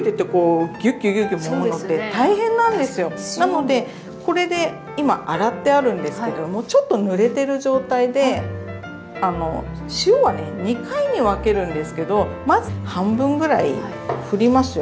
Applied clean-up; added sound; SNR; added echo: none; none; none; none.